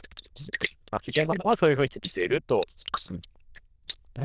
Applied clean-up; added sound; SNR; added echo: neural diffusion model UNIVERSE++.